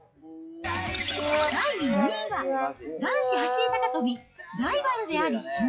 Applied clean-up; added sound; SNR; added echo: classical method log-MMSE.